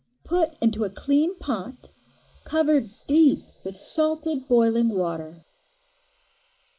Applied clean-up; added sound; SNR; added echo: neural mask model Resemble Enhance denoiser.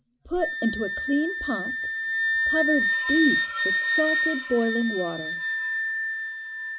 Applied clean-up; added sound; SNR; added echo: none; Wind instrument, woodwind instrument; -1 dB; none.